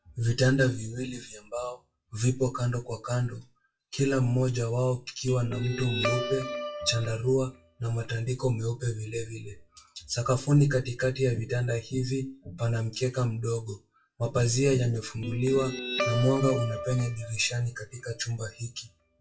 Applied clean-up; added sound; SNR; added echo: classical method WPE with log-MMSE.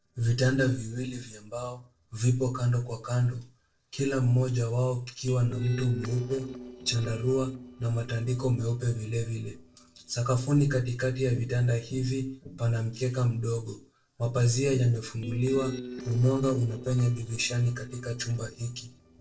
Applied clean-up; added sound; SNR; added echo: neural separator model SepFormer DNS4.